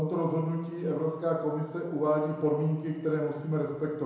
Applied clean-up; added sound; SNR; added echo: none; none; none; reverberation time 1.0 s.